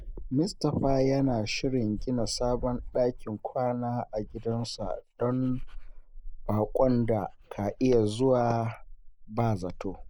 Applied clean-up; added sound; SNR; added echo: neural mask model Resemble Enhance denoiser.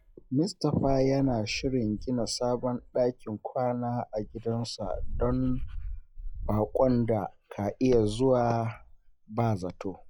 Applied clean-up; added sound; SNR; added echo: classical method log-MMSE.